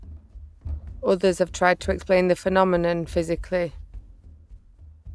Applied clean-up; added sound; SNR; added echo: none; Run; 14 dB; none.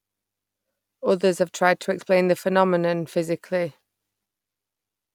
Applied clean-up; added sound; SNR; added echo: none; none; none; none.